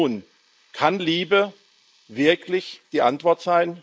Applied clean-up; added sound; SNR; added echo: neural mask model Resemble Enhance denoiser.